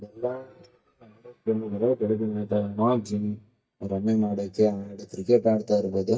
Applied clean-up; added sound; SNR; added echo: neural mask model DeepFilterNet 3.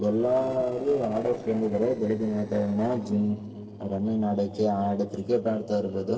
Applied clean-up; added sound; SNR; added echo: neural separator model SepFormer DNS4.